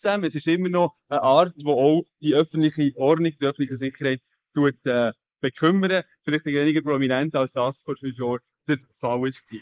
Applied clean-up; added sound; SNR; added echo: neural mask model Resemble Enhance denoiser.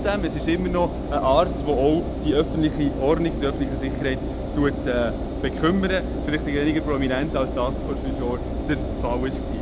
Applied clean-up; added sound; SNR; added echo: none; Engine; 3 dB; none.